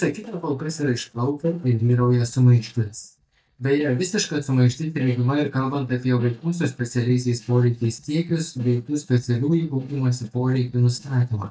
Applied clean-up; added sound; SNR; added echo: neural mask model DeepFilterNet 3.